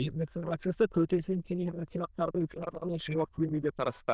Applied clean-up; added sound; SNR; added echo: neural diffusion model UNIVERSE++.